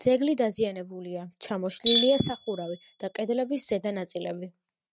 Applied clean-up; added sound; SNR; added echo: neural mask model RNNoise.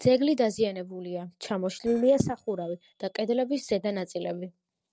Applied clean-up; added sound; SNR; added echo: neural separator model SepFormer DNS4.